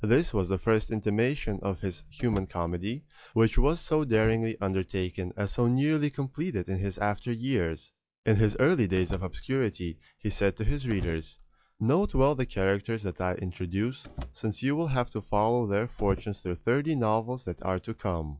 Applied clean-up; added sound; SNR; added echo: classical method log-MMSE.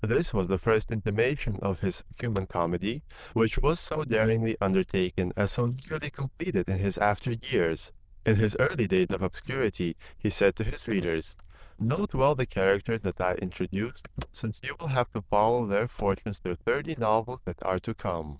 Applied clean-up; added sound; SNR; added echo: neural diffusion model UNIVERSE++.